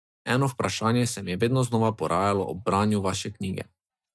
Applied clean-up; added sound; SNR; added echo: neural mask model DeepFilterNet 3.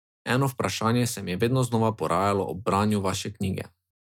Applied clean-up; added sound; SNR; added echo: none; none; none; none.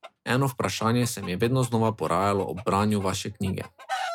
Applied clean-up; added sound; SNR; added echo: none; Chicken, rooster; 14 dB; none.